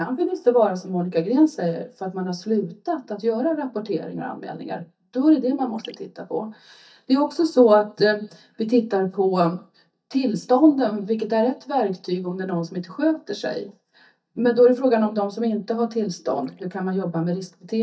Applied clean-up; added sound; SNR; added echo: neural mask model DeepFilterNet 3.